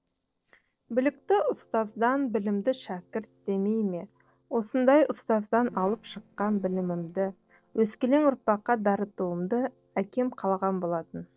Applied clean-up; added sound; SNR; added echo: neural separator model SepFormer DNS4.